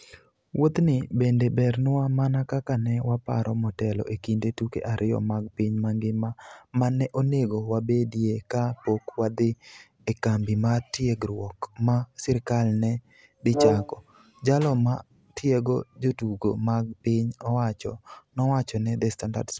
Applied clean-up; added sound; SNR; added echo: none; Brass instrument; 2 dB; none.